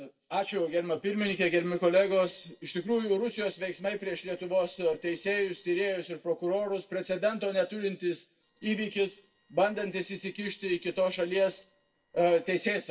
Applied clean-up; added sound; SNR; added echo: neural separator model SepFormer DNS4.